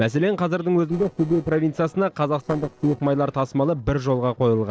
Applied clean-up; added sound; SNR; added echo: neural separator model SepFormer DNS4.